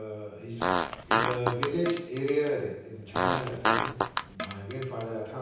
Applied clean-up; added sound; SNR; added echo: none; Fart; -2 dB; reverberation time 0.9 s.